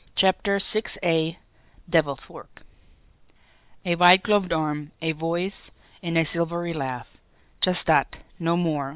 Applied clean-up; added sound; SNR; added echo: none; none; none; none.